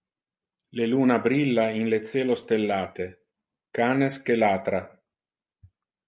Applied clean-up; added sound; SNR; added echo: none; none; none; none.